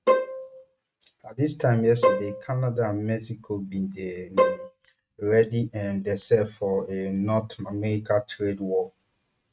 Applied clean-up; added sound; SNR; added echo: neural mask model RNNoise.